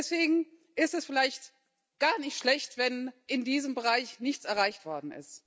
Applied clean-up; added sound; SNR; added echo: none; none; none; none.